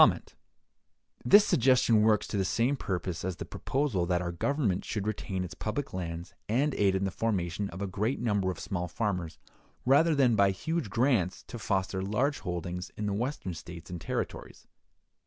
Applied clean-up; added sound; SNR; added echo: none; none; none; none.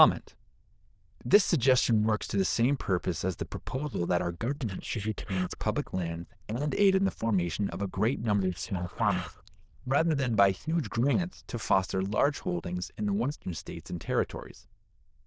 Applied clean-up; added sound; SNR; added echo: neural diffusion model UNIVERSE++.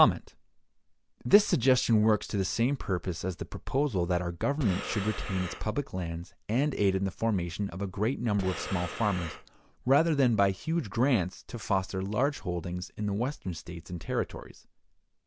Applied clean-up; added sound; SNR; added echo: none; Breathing; 11 dB; none.